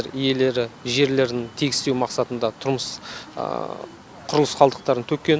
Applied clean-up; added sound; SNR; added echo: none; none; none; none.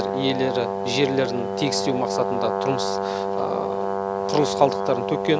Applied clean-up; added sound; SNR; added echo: none; Brass instrument; 1 dB; none.